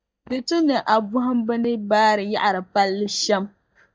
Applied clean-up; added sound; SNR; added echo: neural mask model DeepFilterNet 3.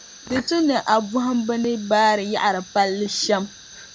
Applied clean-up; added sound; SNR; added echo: none; Fire; 18 dB; none.